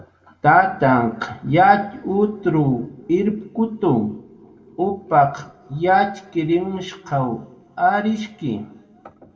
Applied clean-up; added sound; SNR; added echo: none; none; none; reverberation time 1.3 s.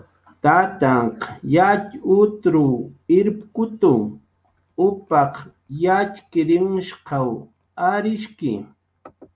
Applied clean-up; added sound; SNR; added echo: none; none; none; none.